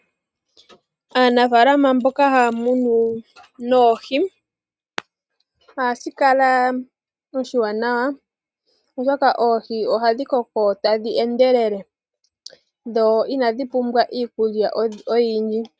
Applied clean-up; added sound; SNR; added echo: neural mask model RNNoise.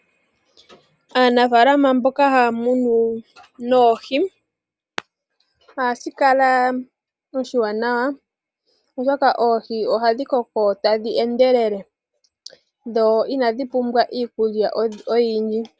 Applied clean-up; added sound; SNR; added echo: none; none; none; none.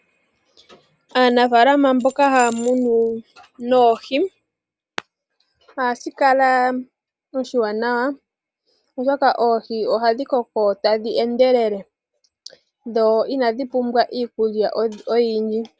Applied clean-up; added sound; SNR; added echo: none; Keys jangling; 19 dB; none.